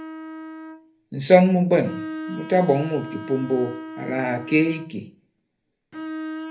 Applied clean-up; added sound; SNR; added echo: none; Bowed string instrument; 12 dB; reverberation time 0.3 s.